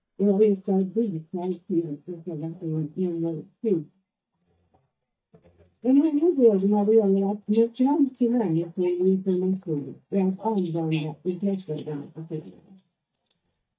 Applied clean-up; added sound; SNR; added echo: neural mask model DeepFilterNet 3.